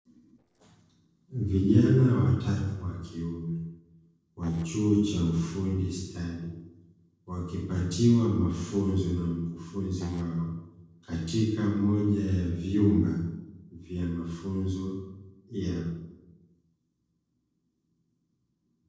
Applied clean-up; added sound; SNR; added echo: neural separator model SepFormer DNS4.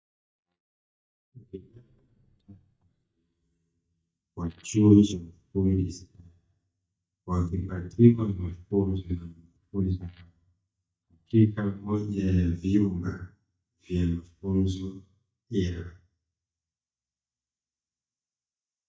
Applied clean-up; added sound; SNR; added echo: neural mask model DeepFilterNet 3.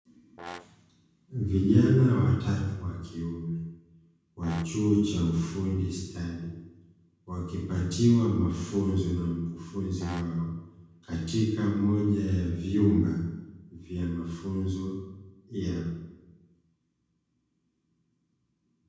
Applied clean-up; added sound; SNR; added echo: none; Brass instrument; 18 dB; reverberation time 1.1 s.